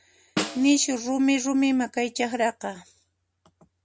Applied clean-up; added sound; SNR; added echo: none; Snare drum; 11 dB; none.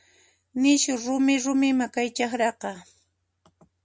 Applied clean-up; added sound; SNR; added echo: none; none; none; none.